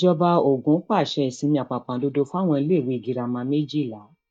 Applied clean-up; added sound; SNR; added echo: neural mask model DeepFilterNet 3.